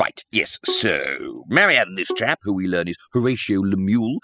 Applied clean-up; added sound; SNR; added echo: classical method spectral subtraction.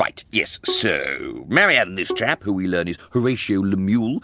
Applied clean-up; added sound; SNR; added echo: none; Bowed string instrument; 13 dB; none.